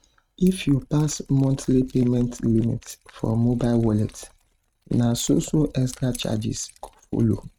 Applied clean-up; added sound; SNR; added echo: neural mask model RNNoise.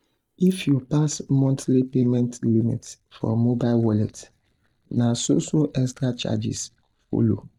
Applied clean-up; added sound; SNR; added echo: neural mask model DeepFilterNet 3.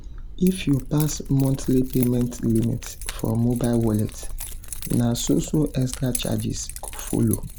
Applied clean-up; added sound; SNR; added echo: none; Keys jangling; 9 dB; none.